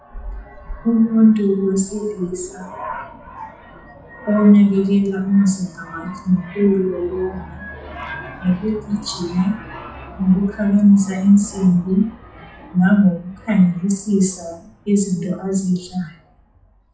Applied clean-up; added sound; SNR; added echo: classical method WPE with log-MMSE.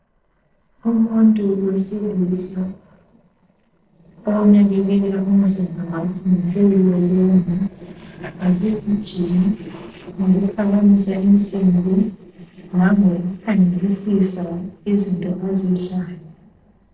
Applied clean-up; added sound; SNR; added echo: neural separator model SepFormer DNS4.